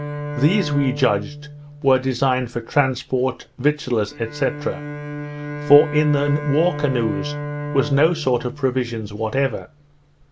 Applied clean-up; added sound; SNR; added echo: none; Bowed string instrument; 9 dB; none.